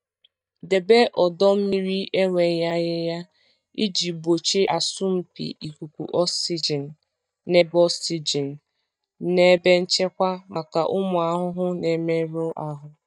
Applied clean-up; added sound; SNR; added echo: neural mask model DeepFilterNet 3.